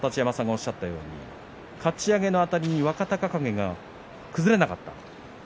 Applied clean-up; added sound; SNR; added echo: none; none; none; none.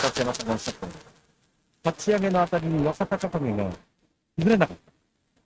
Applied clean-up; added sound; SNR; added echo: neural mask model RNNoise.